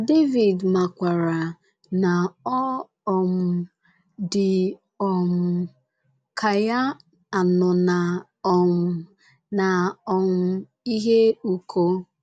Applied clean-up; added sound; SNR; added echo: none; none; none; none.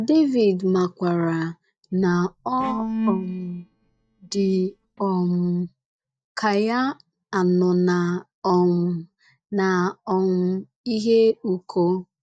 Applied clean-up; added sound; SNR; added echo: neural mask model DeepFilterNet 3.